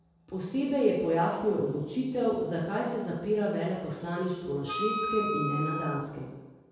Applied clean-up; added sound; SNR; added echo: none; Wind instrument, woodwind instrument; 5 dB; reverberation time 1.2 s.